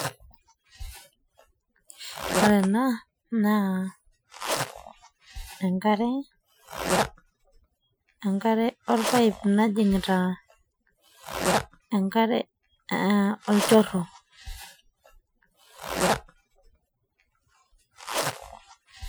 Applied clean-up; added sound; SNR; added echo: classical method Wiener filter.